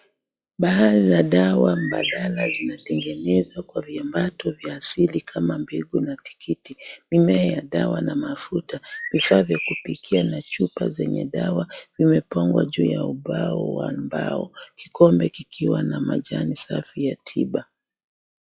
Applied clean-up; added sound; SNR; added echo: classical method log-MMSE.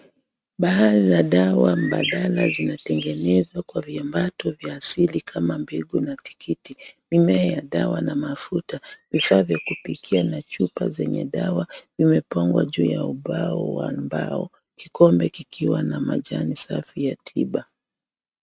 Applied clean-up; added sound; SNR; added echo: neural mask model RNNoise.